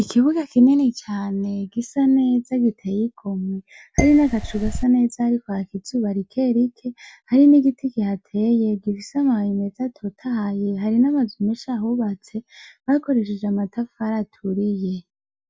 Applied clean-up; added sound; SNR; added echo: none; Dishes, pots, and pans; 4 dB; none.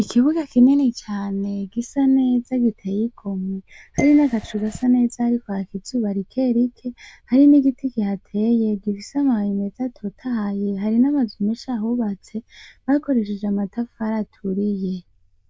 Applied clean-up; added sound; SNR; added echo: neural diffusion model UNIVERSE++.